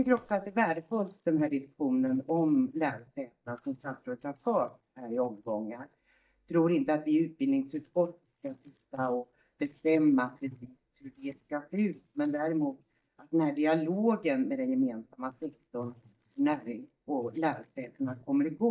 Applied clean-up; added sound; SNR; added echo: neural mask model DeepFilterNet 3.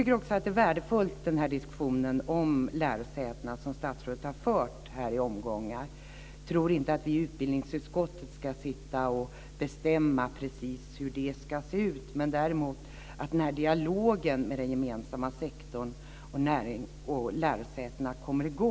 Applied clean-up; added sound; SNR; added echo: none; none; none; none.